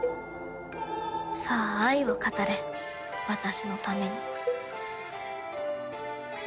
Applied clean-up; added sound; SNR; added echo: none; Cowbell; 8 dB; none.